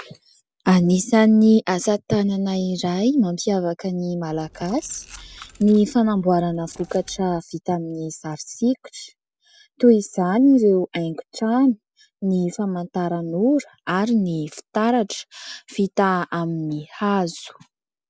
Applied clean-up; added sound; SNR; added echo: neural separator model SepFormer DNS4.